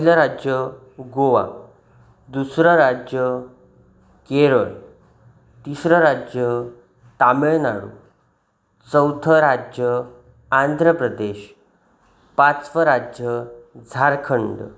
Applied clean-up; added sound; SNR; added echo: none; none; none; none.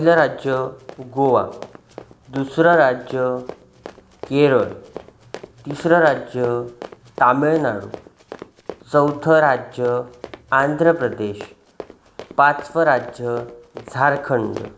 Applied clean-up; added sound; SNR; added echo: none; Run; 19 dB; none.